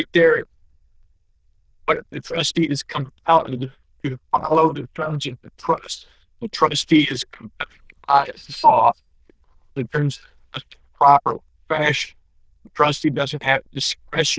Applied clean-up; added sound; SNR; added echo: neural diffusion model UNIVERSE++.